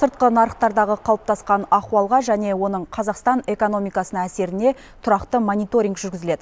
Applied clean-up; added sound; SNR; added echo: none; none; none; none.